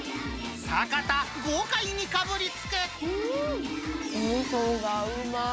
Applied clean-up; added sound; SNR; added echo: none; Marimba, xylophone; 9 dB; none.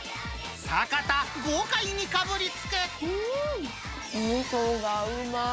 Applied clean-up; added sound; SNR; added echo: none; none; none; none.